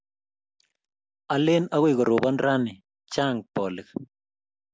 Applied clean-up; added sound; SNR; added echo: none; none; none; none.